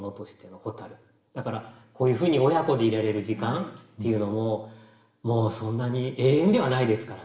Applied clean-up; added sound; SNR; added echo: none; Hi-hat; 12 dB; reverberation time 0.8 s.